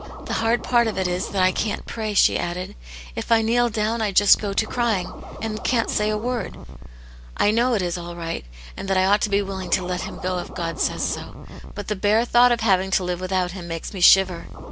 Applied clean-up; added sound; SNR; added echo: none; Scratching (performance technique); 14 dB; none.